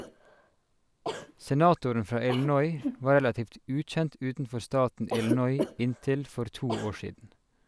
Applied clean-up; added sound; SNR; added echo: none; Cough; 10 dB; none.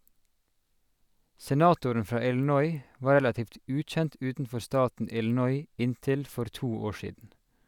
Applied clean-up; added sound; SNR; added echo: none; none; none; none.